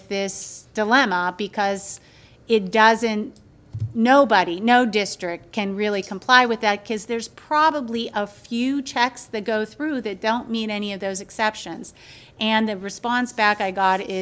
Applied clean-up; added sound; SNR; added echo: none; none; none; none.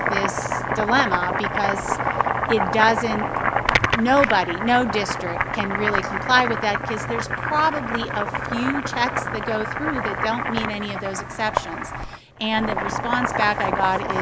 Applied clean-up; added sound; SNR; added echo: none; Boiling; 1 dB; none.